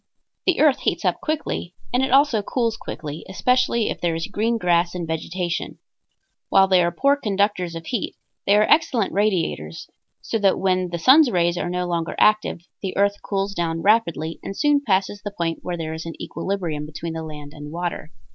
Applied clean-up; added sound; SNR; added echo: none; none; none; none.